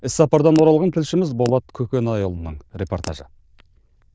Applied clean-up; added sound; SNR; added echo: neural diffusion model UNIVERSE++.